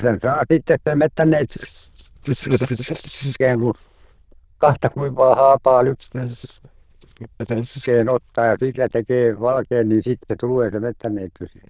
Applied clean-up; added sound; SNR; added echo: neural diffusion model UNIVERSE++.